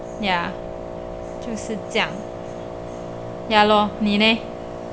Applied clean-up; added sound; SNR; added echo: none; Wind instrument, woodwind instrument; 9 dB; none.